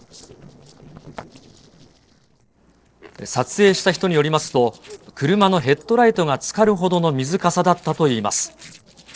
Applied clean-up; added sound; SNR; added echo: neural separator model SepFormer DNS4.